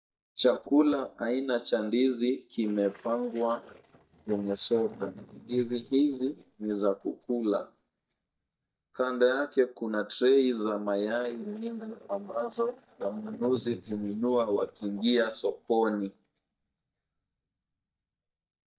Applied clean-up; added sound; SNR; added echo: neural mask model DeepFilterNet 3.